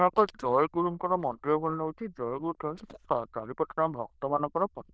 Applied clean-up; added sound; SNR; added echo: neural diffusion model UNIVERSE++.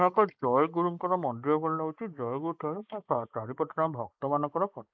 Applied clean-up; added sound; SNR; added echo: neural mask model Resemble Enhance denoiser.